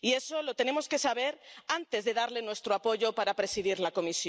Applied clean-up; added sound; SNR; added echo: none; none; none; none.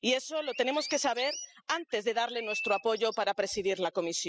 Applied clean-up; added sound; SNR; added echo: classical method spectral subtraction.